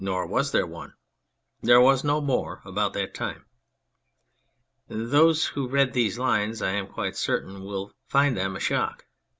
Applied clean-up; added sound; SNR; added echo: none; none; none; none.